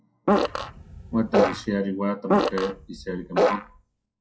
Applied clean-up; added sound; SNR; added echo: classical method WPE with log-MMSE.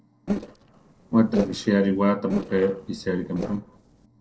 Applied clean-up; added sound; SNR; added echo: neural separator model SepFormer DNS4.